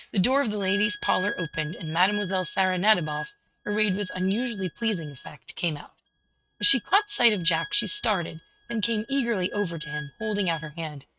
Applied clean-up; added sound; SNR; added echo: neural mask model RNNoise.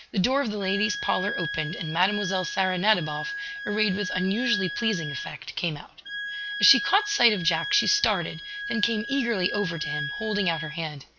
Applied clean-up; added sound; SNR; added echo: none; Wind instrument, woodwind instrument; 7 dB; none.